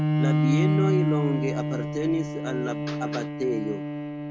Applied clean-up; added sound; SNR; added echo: none; Bowed string instrument; -3 dB; none.